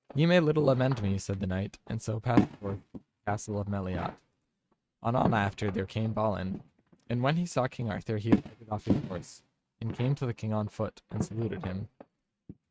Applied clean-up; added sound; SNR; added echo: neural mask model RNNoise.